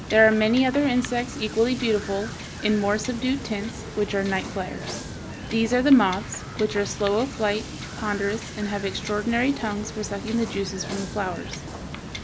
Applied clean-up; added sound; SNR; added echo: none; Wind / Boat, Water vehicle; 10 dB; none.